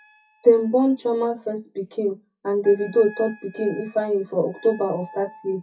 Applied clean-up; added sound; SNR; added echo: classical method WPE with log-MMSE.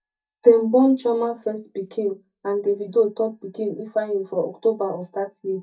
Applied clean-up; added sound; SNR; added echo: neural mask model DeepFilterNet 3.